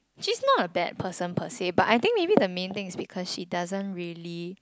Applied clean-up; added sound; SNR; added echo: none; none; none; none.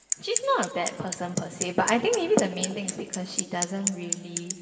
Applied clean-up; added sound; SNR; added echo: none; Bicycle; 5 dB; reverberation time 2.6 s.